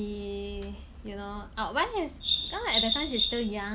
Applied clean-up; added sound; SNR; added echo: none; Bird vocalization, bird call, bird song; -4 dB; none.